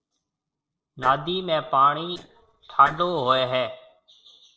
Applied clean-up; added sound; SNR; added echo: neural separator model SepFormer DNS4.